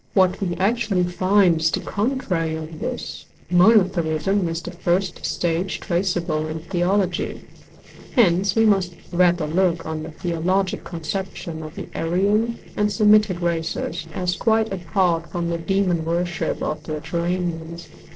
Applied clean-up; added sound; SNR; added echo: neural separator model SepFormer DNS4.